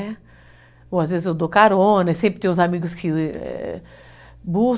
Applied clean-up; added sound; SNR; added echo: none; none; none; none.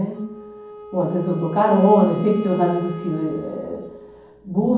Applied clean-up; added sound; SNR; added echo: none; Wind instrument, woodwind instrument; 16 dB; reverberation time 1.2 s.